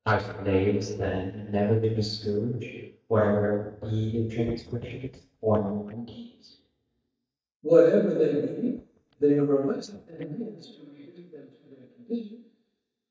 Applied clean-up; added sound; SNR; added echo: neural mask model DeepFilterNet 3.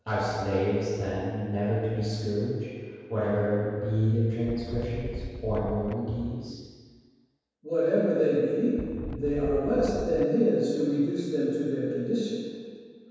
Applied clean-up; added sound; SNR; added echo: none; Wind; 9 dB; reverberation time 1.9 s.